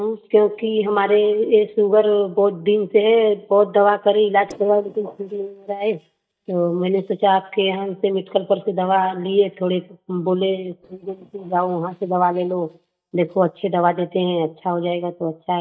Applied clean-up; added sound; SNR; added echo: neural mask model DeepFilterNet 3.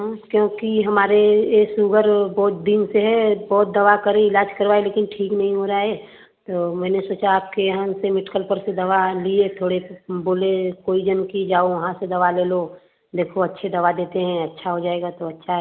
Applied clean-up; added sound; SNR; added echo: none; none; none; none.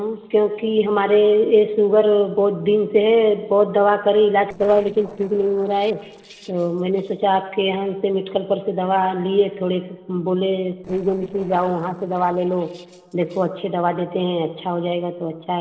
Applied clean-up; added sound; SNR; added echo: neural separator model SepFormer DNS4.